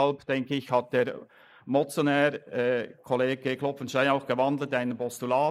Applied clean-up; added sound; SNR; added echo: neural mask model Resemble Enhance denoiser.